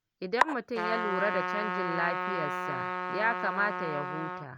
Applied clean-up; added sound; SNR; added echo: none; Trumpet; 1 dB; none.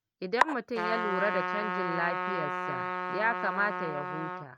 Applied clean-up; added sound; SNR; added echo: neural mask model RNNoise.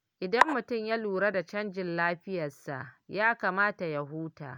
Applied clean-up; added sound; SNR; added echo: none; none; none; none.